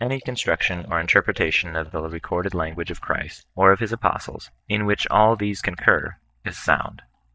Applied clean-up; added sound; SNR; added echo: neural mask model DeepFilterNet 3.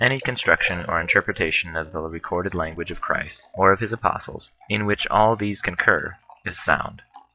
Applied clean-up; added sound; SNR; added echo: classical method log-MMSE.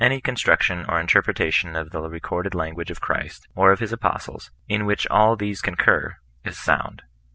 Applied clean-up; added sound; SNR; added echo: none; none; none; none.